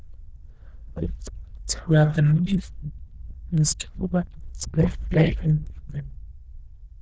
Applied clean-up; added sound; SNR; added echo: neural diffusion model UNIVERSE++.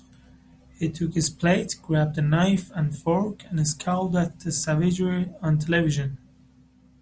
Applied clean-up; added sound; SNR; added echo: none; none; none; none.